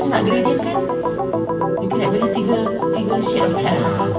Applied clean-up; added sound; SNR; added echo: none; Organ; -3 dB; reverberation time 2.5 s.